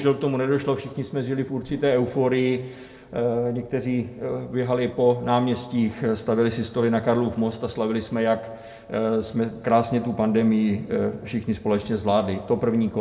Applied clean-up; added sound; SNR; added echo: none; Whoosh, swoosh, swish; 19 dB; reverberation time 1.6 s.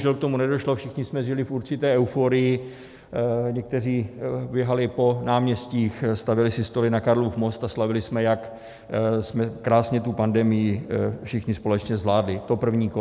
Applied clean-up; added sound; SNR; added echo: none; none; none; none.